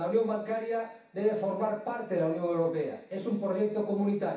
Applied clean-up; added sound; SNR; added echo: none; none; none; reverberation time 0.7 s.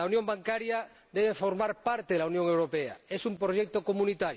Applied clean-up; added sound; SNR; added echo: none; none; none; none.